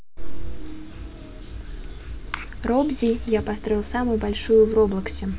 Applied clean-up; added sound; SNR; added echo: none; none; none; none.